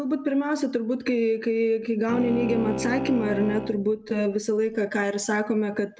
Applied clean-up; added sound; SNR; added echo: none; Bowed string instrument; 8 dB; none.